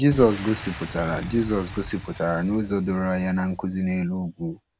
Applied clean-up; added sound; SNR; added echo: none; Boom; 15 dB; none.